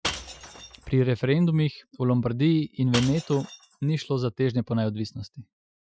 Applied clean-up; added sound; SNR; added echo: classical method Wiener filter.